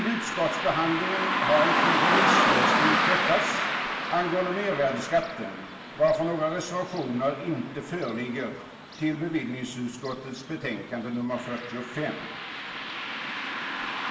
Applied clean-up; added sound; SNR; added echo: none; Car passing by; -1 dB; reverberation time 0.9 s.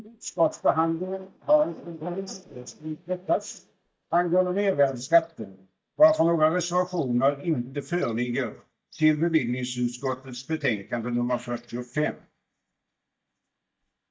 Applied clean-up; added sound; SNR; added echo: neural mask model DeepFilterNet 3.